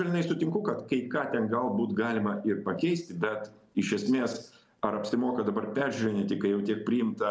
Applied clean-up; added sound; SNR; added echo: none; none; none; none.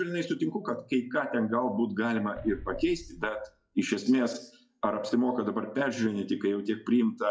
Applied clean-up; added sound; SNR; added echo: classical method WPE with log-MMSE.